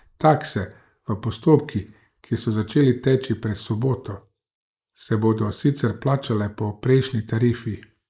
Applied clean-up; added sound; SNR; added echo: neural mask model Resemble Enhance denoiser.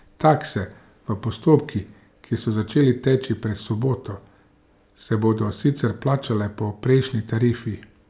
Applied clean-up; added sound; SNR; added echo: none; none; none; none.